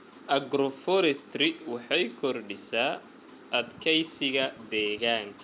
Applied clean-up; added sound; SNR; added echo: none; none; none; none.